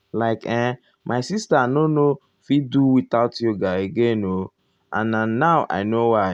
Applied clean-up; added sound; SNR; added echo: none; none; none; none.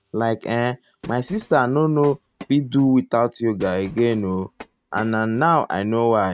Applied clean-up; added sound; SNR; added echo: neural mask model RNNoise.